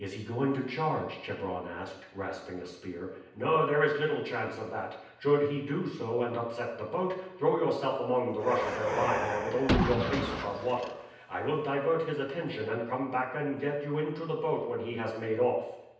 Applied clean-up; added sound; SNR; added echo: none; Car; 2 dB; reverberation time 0.9 s.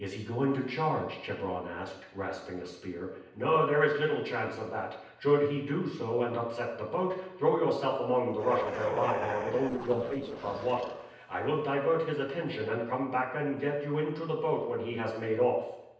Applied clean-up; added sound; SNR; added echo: neural separator model SepFormer DNS4.